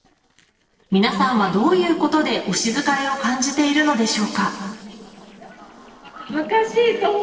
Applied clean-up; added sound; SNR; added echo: neural separator model SepFormer DNS4.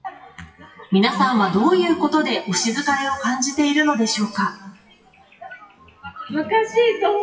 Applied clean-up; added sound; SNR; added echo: classical method WPE with log-MMSE.